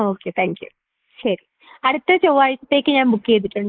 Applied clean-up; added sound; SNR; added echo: neural mask model Resemble Enhance denoiser.